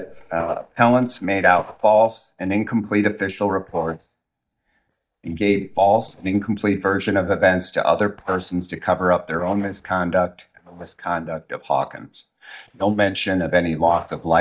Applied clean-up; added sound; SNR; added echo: neural mask model DeepFilterNet 3.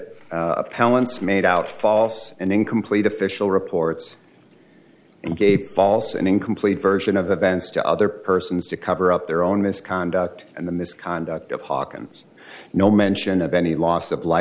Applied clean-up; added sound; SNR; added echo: none; none; none; none.